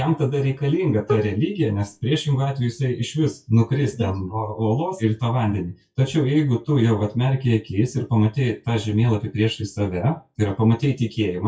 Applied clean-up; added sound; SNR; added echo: classical method WPE with log-MMSE.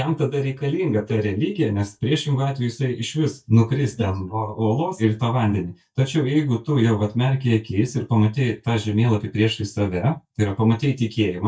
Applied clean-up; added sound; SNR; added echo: neural mask model DeepFilterNet 3.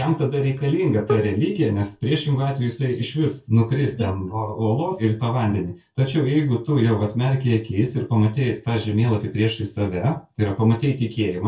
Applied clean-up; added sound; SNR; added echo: none; Bowed string instrument; 10 dB; reverberation time 0.1 s.